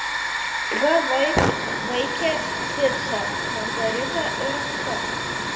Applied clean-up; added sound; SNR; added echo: none; Hiss / Fire; -2 dB; reverberation time 2.0 s.